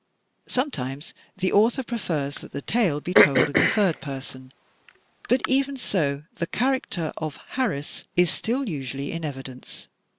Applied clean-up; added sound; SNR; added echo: none; Cough; 0 dB; none.